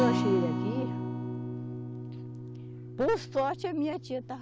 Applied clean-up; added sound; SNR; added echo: none; Acoustic guitar; 1 dB; none.